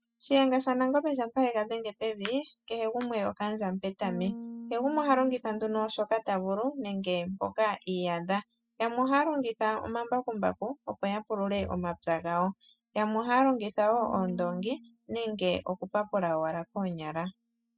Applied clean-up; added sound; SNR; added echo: classical method spectral subtraction.